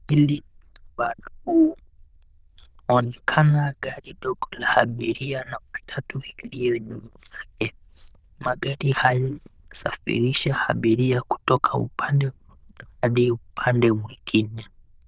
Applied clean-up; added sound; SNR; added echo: neural diffusion model UNIVERSE++.